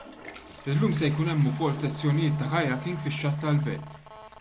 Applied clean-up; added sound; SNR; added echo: none; Telephone + Toilet flush; 17 dB; none.